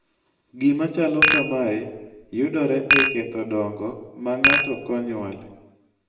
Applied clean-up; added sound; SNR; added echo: none; Dishes, pots, and pans; -3 dB; reverberation time 0.8 s.